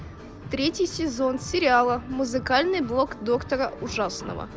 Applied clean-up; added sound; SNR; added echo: none; none; none; none.